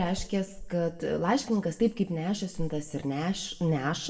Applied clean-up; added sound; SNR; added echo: none; Zipper (clothing); 13 dB; reverberation time 0.6 s.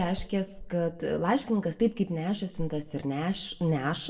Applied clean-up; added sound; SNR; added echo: neural separator model SepFormer DNS4.